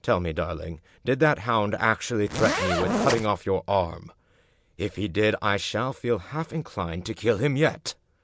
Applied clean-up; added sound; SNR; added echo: none; Zipper (clothing); 0 dB; none.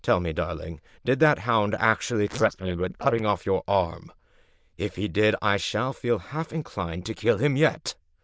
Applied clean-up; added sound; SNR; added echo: neural diffusion model UNIVERSE++.